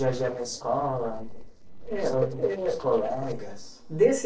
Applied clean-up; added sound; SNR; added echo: neural separator model SepFormer DNS4.